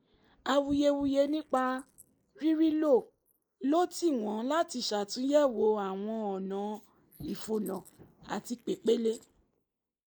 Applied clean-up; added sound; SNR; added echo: neural mask model Resemble Enhance denoiser.